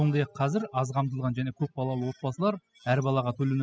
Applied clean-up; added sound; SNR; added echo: classical method spectral subtraction.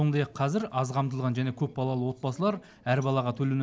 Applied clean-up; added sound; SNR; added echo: none; none; none; none.